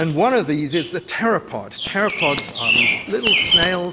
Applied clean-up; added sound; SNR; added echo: none; Bird vocalization, bird call, bird song; 1 dB; none.